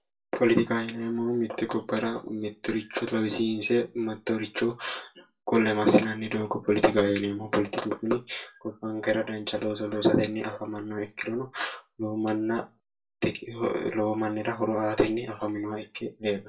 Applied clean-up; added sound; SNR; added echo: none; none; none; reverberation time 0.2 s.